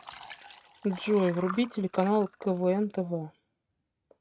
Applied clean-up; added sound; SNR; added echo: neural mask model RNNoise.